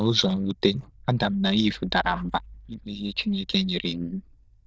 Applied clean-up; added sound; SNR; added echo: neural diffusion model UNIVERSE++.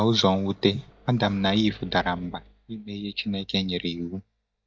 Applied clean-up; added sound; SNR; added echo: neural mask model DeepFilterNet 3.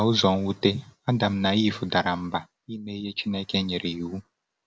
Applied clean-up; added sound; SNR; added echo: none; none; none; none.